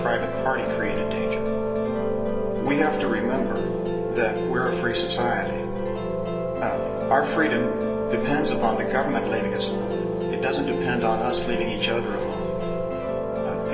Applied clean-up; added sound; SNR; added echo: none; Musical instrument; -1 dB; reverberation time 0.9 s.